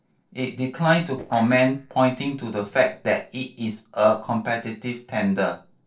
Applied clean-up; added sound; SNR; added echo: neural separator model SepFormer DNS4.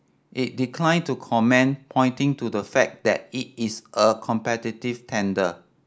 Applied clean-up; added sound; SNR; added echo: none; none; none; none.